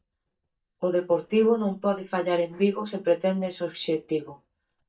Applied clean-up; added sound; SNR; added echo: neural mask model DeepFilterNet 3.